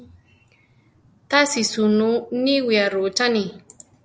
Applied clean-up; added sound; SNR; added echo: none; none; none; none.